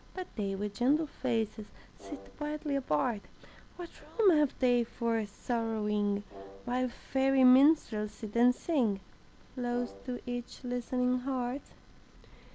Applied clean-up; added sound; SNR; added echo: none; Brass instrument; 20 dB; none.